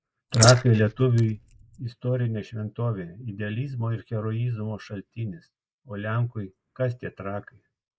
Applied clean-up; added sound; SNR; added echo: neural mask model Resemble Enhance denoiser.